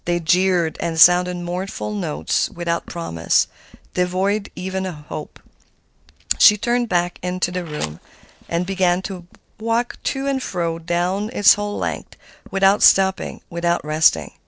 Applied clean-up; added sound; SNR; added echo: neural separator model SepFormer DNS4.